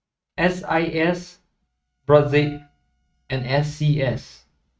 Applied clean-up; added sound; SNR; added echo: neural mask model RNNoise.